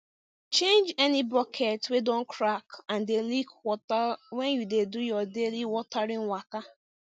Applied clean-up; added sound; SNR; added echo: none; none; none; none.